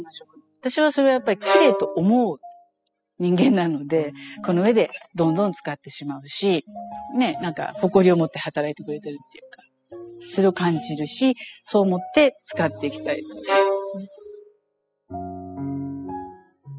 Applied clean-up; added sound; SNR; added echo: classical method spectral subtraction.